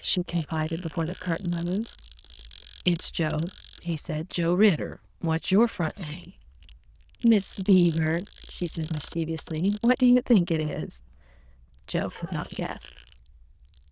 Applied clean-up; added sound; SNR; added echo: neural diffusion model UNIVERSE++.